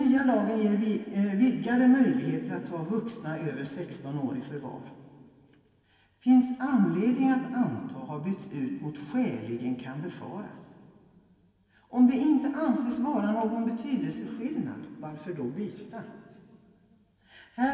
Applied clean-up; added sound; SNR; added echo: none; none; none; reverberation time 2.9 s.